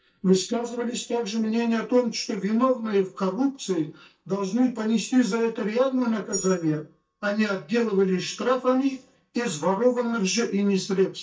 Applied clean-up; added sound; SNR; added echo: neural mask model DeepFilterNet 3.